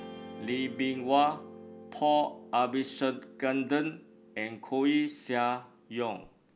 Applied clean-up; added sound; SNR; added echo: none; Guitar; 18 dB; none.